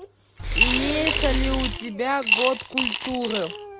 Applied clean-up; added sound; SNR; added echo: none; Breathing + Coin (dropping) / Glass; -2 dB; none.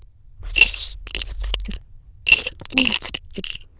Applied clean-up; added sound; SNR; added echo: neural diffusion model UNIVERSE++.